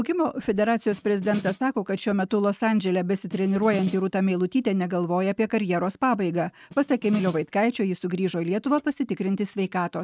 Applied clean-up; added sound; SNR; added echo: neural mask model RNNoise.